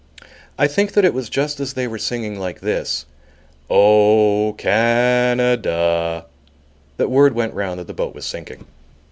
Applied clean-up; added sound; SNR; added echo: none; none; none; none.